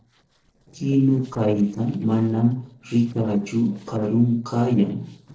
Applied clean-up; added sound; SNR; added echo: neural separator model SepFormer DNS4.